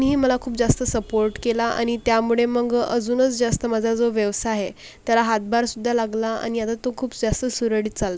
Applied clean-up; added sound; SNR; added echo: none; none; none; none.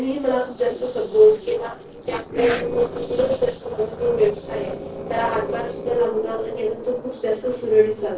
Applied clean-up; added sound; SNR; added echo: neural separator model SepFormer DNS4.